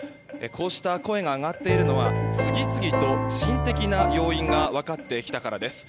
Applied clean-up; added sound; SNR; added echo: none; Piano; -4 dB; none.